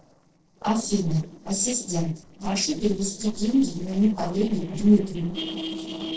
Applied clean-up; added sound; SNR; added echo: neural separator model SepFormer DNS4.